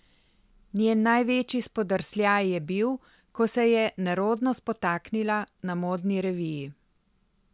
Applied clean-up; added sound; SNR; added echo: none; none; none; none.